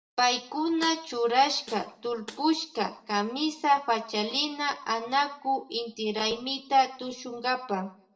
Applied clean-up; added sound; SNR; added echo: neural separator model SepFormer DNS4.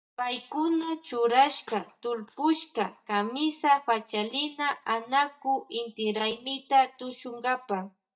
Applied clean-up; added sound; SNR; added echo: neural mask model DeepFilterNet 3.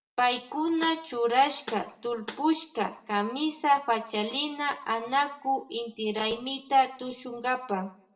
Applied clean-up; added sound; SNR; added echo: none; Snare drum; 15 dB; reverberation time 0.5 s.